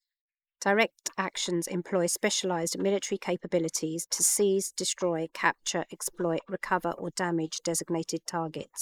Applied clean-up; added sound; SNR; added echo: neural mask model Resemble Enhance denoiser.